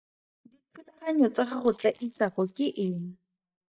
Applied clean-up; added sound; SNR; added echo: neural mask model DeepFilterNet 3.